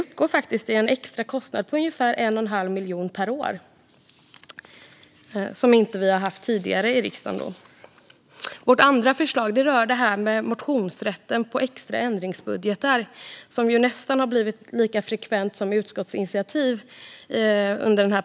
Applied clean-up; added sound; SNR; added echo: none; none; none; none.